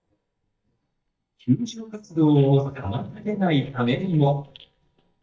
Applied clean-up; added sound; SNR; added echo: neural mask model DeepFilterNet 3.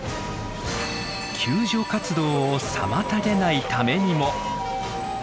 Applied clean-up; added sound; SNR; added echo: none; none; none; none.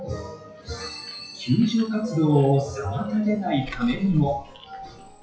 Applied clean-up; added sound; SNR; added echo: classical method WPE with log-MMSE.